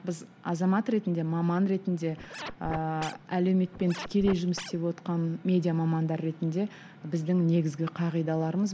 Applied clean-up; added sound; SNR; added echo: none; Scratching (performance technique); 13 dB; none.